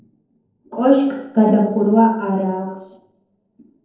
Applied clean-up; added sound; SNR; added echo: neural separator model SepFormer DNS4.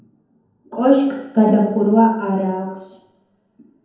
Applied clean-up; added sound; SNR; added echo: none; Bowed string instrument; 16 dB; reverberation time 0.9 s.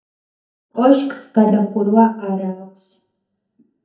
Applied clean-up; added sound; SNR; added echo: neural mask model DeepFilterNet 3.